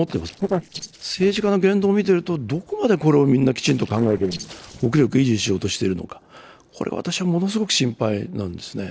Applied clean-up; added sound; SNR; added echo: neural separator model SepFormer DNS4.